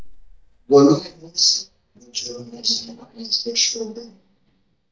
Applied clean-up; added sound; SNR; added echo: neural mask model DeepFilterNet 3.